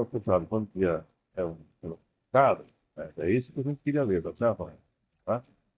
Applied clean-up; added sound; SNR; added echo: neural mask model DeepFilterNet 3.